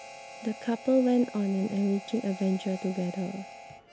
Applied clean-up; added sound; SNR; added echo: none; Harmonica; 16 dB; none.